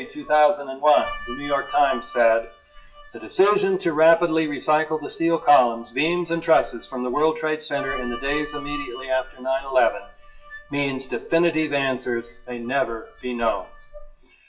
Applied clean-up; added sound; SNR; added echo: classical method WPE with log-MMSE.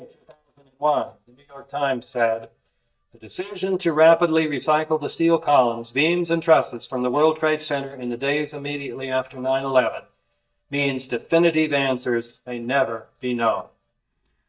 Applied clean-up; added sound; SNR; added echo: neural mask model DeepFilterNet 3.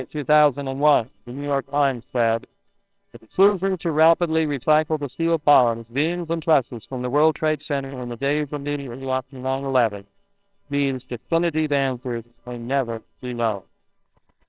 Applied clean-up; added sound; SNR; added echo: neural separator model SepFormer WHAMR!.